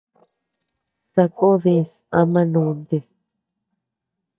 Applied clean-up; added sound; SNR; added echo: neural mask model DeepFilterNet 3.